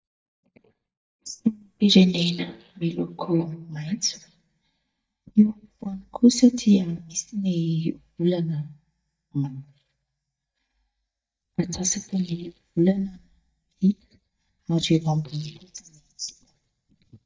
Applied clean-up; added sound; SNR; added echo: neural mask model DeepFilterNet 3.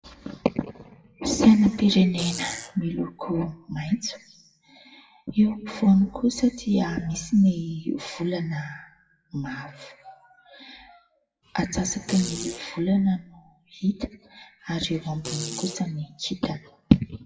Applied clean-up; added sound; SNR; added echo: classical method WPE with log-MMSE.